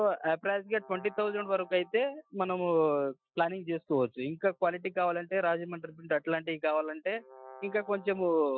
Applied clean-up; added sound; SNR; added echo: classical method Wiener filter.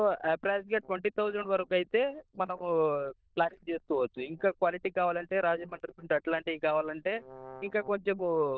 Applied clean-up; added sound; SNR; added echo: neural diffusion model UNIVERSE++.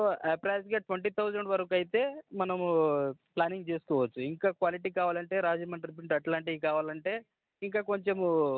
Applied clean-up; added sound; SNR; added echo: none; none; none; none.